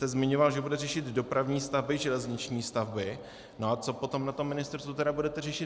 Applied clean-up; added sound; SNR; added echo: none; none; none; none.